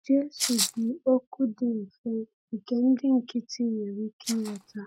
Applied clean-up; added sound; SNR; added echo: neural mask model RNNoise.